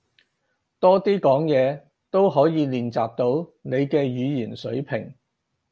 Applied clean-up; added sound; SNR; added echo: none; none; none; none.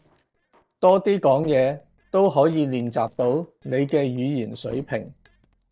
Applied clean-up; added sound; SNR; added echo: neural separator model SepFormer DNS4.